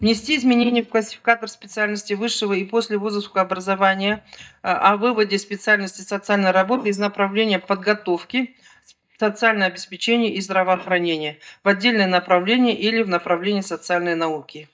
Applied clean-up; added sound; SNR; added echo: neural mask model DeepFilterNet 3.